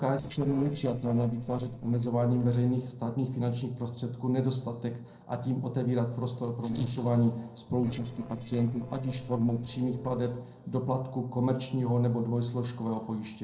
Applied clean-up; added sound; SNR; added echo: neural separator model SepFormer DNS4.